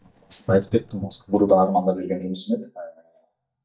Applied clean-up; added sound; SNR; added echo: neural mask model DeepFilterNet 3.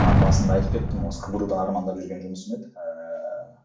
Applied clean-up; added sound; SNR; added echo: none; Explosion; -3 dB; reverberation time 0.4 s.